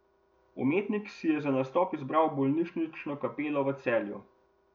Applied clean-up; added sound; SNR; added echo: none; none; none; none.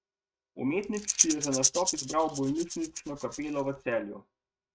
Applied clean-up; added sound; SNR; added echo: neural mask model RNNoise.